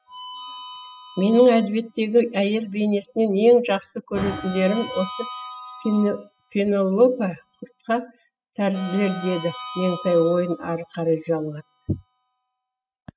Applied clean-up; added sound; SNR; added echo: classical method spectral subtraction.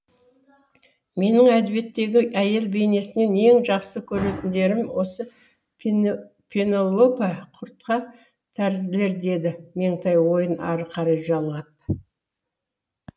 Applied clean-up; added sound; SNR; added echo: none; none; none; none.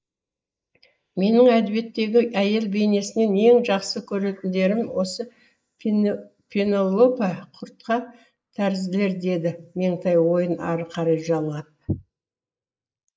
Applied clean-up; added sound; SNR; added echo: neural mask model Resemble Enhance denoiser.